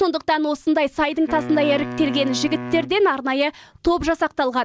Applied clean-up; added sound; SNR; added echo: none; Wind instrument, woodwind instrument; 11 dB; none.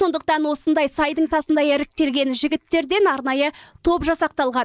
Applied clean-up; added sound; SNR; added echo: neural mask model Resemble Enhance denoiser.